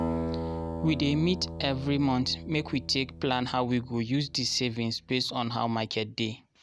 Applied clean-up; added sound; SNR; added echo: none; Acoustic guitar; 9 dB; none.